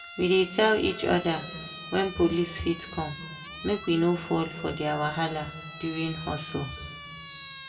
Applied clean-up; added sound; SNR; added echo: none; Siren; 12 dB; reverberation time 1.8 s.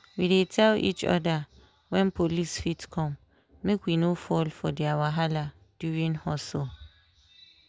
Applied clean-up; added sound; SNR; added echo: none; none; none; none.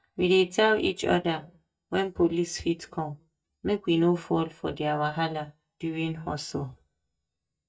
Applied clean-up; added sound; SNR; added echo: neural mask model DeepFilterNet 3.